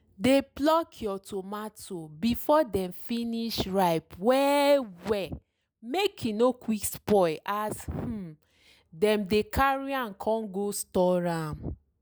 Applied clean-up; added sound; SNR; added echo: none; none; none; none.